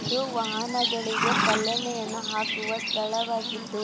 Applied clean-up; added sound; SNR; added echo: none; Livestock, farm animals, working animals; -1 dB; none.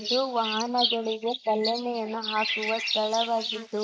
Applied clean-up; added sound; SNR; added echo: neural mask model Resemble Enhance denoiser.